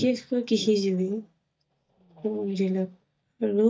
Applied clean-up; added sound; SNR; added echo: neural mask model DeepFilterNet 3.